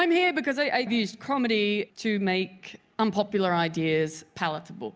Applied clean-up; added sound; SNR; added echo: none; none; none; none.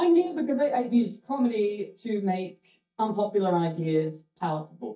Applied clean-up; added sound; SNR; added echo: neural mask model DeepFilterNet 3.